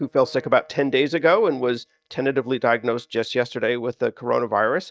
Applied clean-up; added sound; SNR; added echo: neural mask model DeepFilterNet 3.